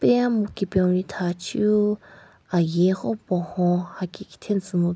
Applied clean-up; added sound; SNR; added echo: none; none; none; none.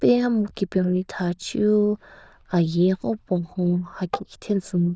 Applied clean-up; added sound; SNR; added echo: neural diffusion model UNIVERSE++.